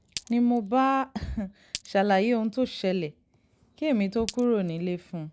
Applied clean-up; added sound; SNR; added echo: none; Glass; 17 dB; none.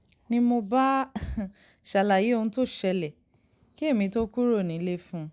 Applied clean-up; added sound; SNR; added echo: none; none; none; none.